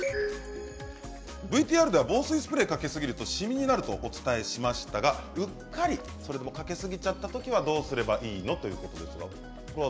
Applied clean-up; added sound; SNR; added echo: none; none; none; none.